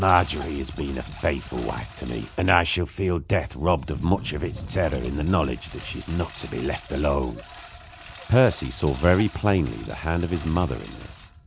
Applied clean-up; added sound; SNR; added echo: none; Engine; 15 dB; none.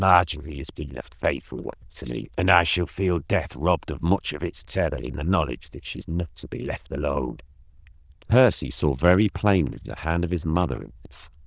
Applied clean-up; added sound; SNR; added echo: neural diffusion model UNIVERSE++.